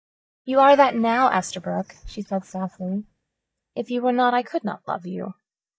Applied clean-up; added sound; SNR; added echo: neural mask model DeepFilterNet 3.